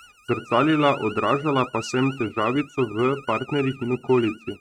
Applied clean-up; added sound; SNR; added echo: neural mask model RNNoise.